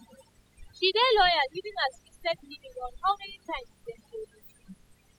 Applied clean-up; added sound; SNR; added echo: classical method spectral subtraction.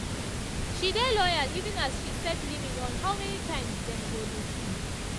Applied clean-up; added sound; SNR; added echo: none; Water; 0 dB; none.